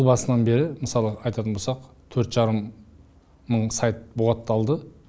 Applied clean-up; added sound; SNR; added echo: none; none; none; none.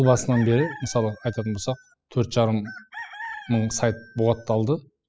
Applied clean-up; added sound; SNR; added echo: classical method spectral subtraction.